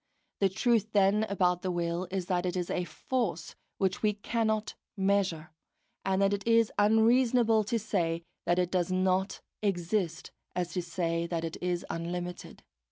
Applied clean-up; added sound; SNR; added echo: none; none; none; none.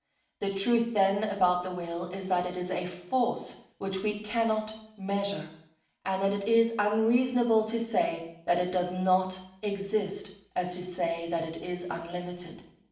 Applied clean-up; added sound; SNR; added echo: none; none; none; reverberation time 0.6 s.